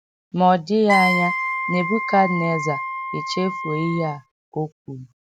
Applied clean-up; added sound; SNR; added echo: none; Wind instrument, woodwind instrument; 4 dB; none.